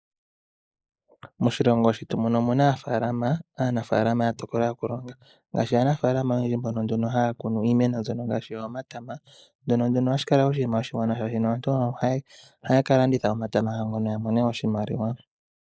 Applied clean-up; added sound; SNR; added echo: neural mask model Resemble Enhance denoiser.